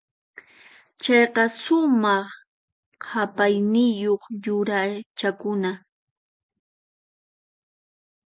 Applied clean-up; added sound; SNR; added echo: none; none; none; none.